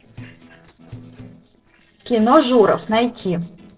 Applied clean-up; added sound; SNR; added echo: neural separator model SepFormer DNS4.